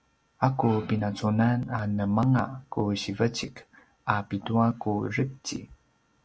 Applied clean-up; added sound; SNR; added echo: none; none; none; none.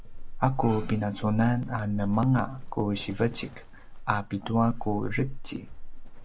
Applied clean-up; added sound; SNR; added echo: none; Livestock, farm animals, working animals; 8 dB; none.